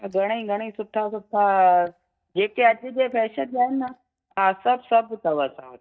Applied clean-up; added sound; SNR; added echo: neural mask model DeepFilterNet 3.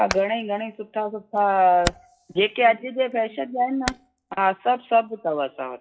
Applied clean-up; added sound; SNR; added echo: classical method WPE with log-MMSE.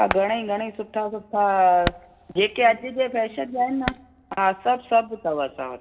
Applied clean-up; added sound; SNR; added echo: none; Hammer; 13 dB; reverberation time 0.3 s.